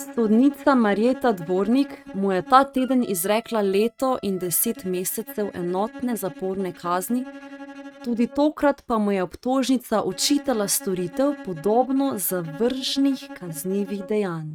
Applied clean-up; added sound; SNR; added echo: neural mask model RNNoise.